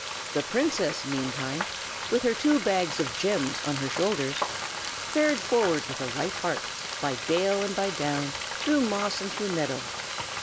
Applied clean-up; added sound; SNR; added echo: none; Frying (food); 5 dB; none.